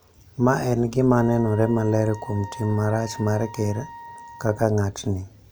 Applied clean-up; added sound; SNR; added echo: none; Wind instrument, woodwind instrument; 18 dB; none.